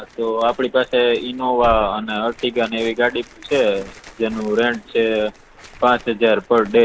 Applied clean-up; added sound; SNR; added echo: none; Tearing; 20 dB; none.